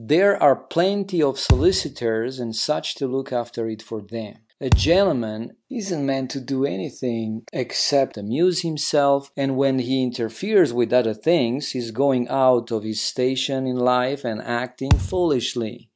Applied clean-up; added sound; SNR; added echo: none; Thump, thud; 2 dB; none.